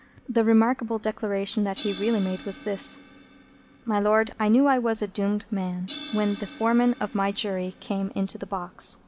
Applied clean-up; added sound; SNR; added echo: none; Crash cymbal; 18 dB; none.